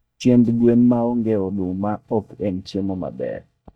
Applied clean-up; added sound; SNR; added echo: neural mask model DeepFilterNet 3.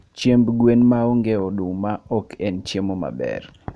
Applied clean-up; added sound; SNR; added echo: none; none; none; none.